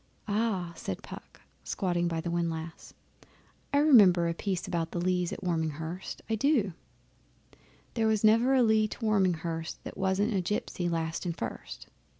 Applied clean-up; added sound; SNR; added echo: none; none; none; none.